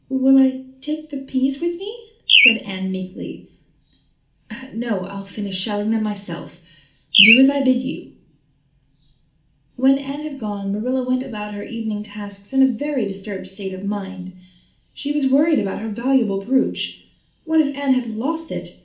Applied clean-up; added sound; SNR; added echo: none; Bird; -3 dB; reverberation time 0.4 s.